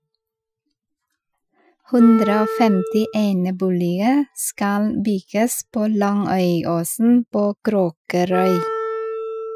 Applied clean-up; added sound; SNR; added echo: classical method Wiener filter.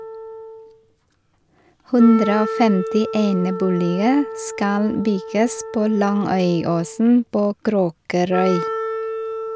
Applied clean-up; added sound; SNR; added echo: none; Wind instrument, woodwind instrument; 9 dB; none.